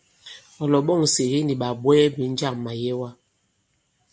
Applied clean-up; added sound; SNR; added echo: none; none; none; none.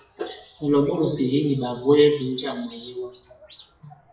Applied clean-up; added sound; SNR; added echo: classical method WPE with log-MMSE.